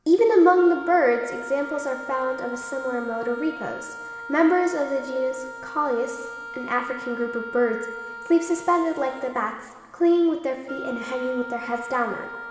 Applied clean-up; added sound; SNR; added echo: none; Wind instrument, woodwind instrument; 13 dB; reverberation time 2.0 s.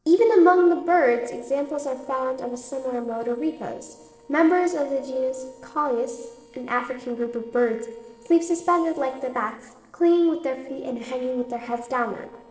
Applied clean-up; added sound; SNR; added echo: neural separator model SepFormer DNS4.